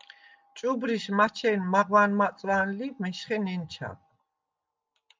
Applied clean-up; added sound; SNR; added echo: none; none; none; none.